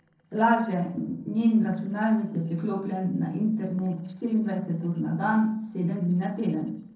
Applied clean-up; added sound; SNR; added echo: neural separator model SepFormer DNS4.